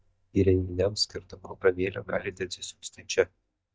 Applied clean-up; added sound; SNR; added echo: neural mask model DeepFilterNet 3.